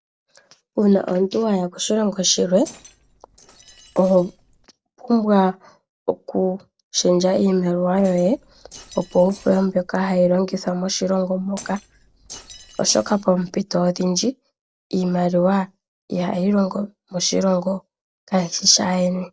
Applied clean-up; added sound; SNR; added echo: neural separator model SepFormer DNS4.